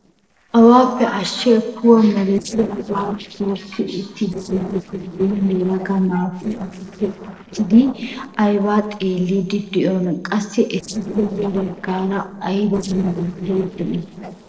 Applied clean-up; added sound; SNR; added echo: neural separator model SepFormer DNS4.